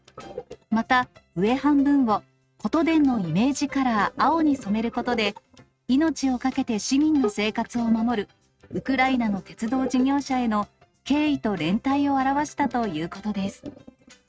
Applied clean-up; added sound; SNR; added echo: neural mask model RNNoise.